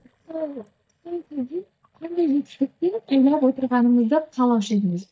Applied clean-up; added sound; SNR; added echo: neural mask model DeepFilterNet 3.